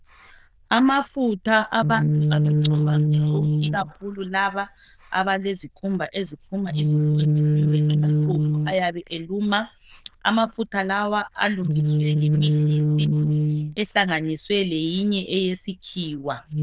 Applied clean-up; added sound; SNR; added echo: neural diffusion model UNIVERSE++.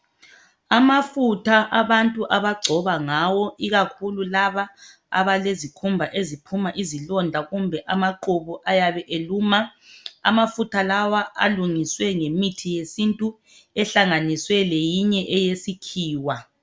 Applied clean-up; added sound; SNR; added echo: none; none; none; none.